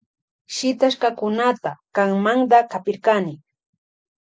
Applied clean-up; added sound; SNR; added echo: none; none; none; none.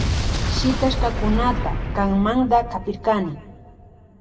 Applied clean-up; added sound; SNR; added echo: none; Explosion; 2 dB; reverberation time 1.7 s.